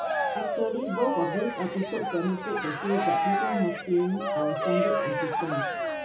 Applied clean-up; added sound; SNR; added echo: none; Cheering; 0 dB; reverberation time 0.2 s.